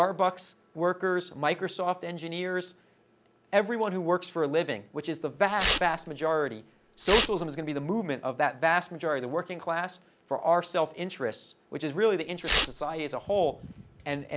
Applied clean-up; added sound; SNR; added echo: none; Tearing; 1 dB; none.